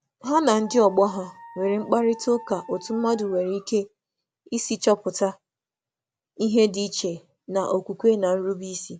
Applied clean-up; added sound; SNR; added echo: none; Dog; 19 dB; none.